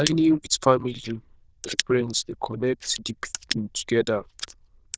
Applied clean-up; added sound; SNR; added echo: neural diffusion model UNIVERSE++.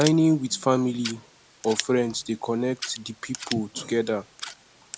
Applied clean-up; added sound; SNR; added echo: none; Scissors; 13 dB; none.